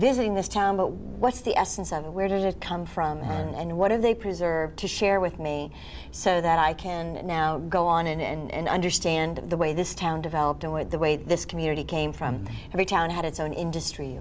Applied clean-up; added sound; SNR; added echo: none; none; none; none.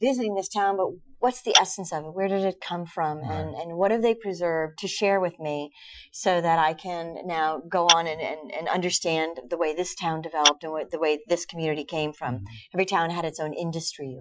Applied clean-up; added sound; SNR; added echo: classical method Wiener filter.